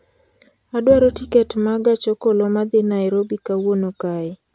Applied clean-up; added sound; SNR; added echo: none; Bowed string instrument; 17 dB; none.